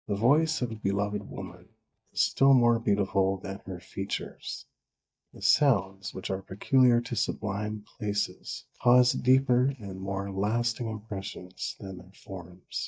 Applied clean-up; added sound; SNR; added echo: neural mask model DeepFilterNet 3.